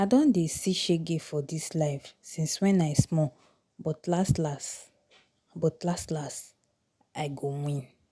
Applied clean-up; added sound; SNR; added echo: none; none; none; none.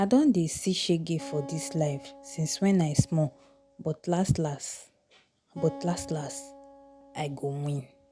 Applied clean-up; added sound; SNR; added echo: none; Acoustic guitar; 18 dB; none.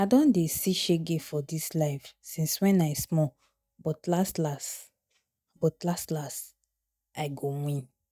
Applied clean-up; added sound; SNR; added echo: neural mask model DeepFilterNet 3.